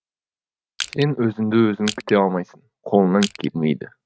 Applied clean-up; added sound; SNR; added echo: neural mask model RNNoise.